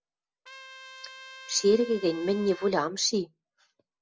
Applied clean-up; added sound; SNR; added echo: none; Trumpet; 18 dB; none.